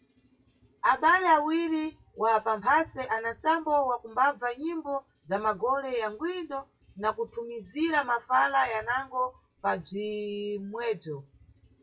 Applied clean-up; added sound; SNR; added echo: classical method WPE with log-MMSE.